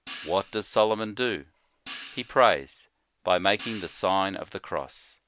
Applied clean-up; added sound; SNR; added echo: none; Hi-hat; 20 dB; none.